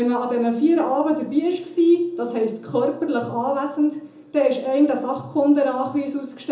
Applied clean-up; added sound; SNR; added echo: none; none; none; reverberation time 0.6 s.